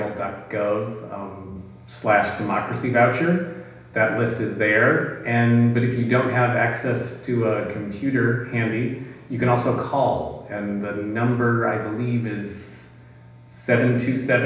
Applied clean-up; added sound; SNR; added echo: none; none; none; reverberation time 0.9 s.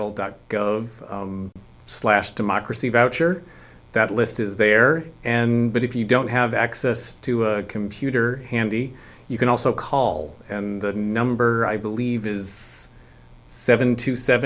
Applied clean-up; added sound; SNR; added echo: none; none; none; none.